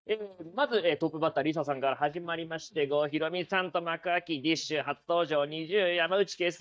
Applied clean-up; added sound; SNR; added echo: neural mask model DeepFilterNet 3.